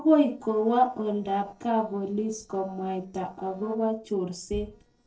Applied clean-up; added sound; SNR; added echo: neural separator model SepFormer DNS4.